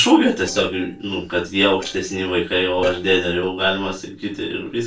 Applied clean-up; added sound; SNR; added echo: neural separator model SepFormer DNS4.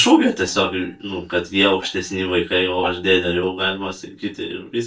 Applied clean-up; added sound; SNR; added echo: neural mask model DeepFilterNet 3.